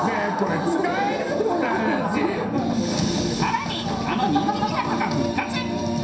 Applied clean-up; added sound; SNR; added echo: none; none; none; reverberation time 0.7 s.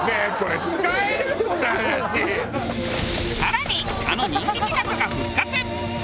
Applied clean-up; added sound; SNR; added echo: none; none; none; none.